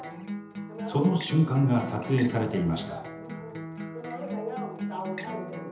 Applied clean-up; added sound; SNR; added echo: none; Acoustic guitar; 9 dB; reverberation time 0.8 s.